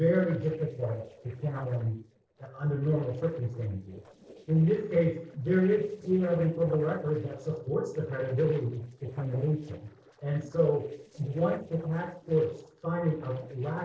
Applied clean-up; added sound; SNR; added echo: neural separator model SepFormer DNS4.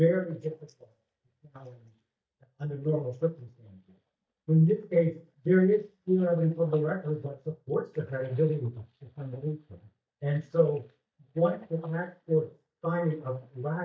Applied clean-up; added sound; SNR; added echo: neural mask model DeepFilterNet 3.